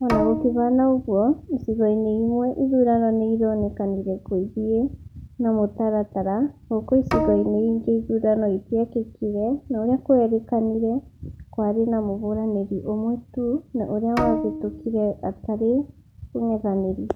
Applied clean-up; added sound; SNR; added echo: none; Bowed string instrument; 7 dB; none.